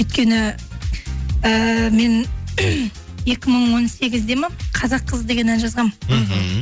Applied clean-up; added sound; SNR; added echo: none; none; none; none.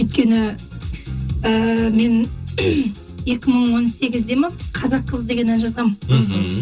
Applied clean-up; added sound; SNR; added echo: none; none; none; reverberation time 0.2 s.